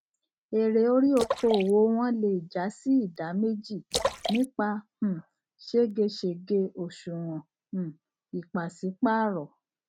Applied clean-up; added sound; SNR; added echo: neural mask model RNNoise.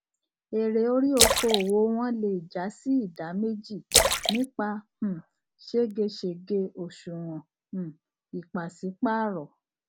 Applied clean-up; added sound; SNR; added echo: none; Splash, splatter; -1 dB; none.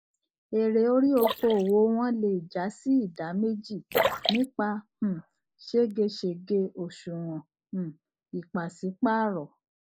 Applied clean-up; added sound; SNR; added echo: neural mask model Resemble Enhance denoiser.